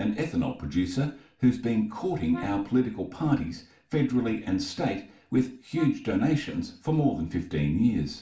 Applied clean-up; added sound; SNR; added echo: none; Brass instrument; 20 dB; reverberation time 0.4 s.